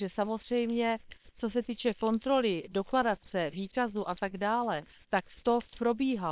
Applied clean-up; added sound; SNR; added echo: neural separator model SepFormer WHAM!.